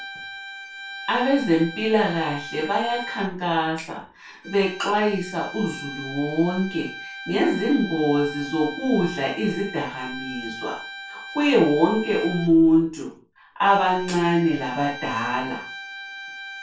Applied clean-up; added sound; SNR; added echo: none; Bowed string instrument; 13 dB; reverberation time 0.3 s.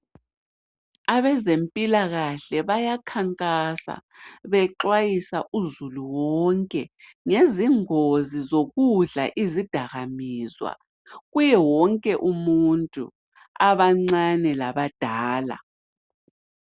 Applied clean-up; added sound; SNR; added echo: none; none; none; none.